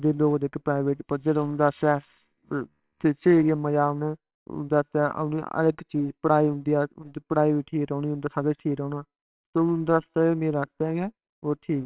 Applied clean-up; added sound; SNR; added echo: neural separator model SepFormer WHAMR!.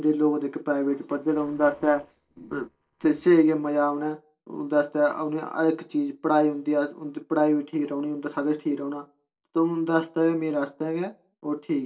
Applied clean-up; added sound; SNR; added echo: neural separator model SepFormer DNS4.